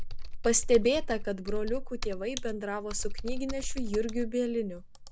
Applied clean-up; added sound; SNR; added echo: none; Computer keyboard; 2 dB; none.